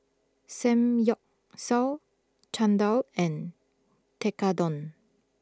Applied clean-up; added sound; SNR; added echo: none; none; none; none.